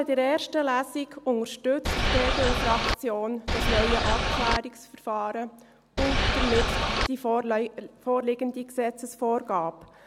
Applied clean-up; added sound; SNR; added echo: none; Boat, Water vehicle; -3 dB; none.